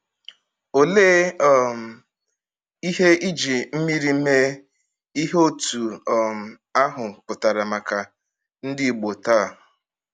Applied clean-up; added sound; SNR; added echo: none; none; none; none.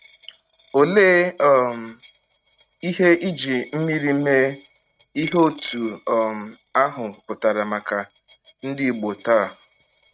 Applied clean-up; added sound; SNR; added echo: neural mask model RNNoise.